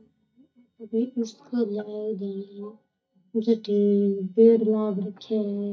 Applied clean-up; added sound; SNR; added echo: neural mask model DeepFilterNet 3.